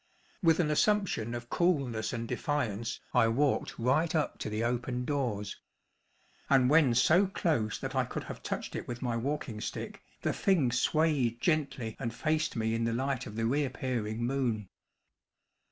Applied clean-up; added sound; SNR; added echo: none; none; none; none.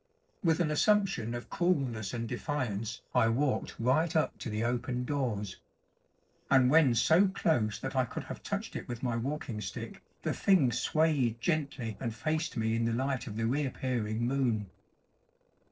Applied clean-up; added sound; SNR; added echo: neural separator model SepFormer DNS4.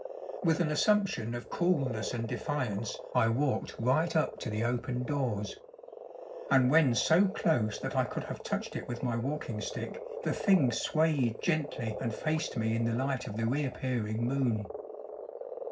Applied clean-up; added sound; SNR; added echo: none; Frog; 11 dB; reverberation time 0.4 s.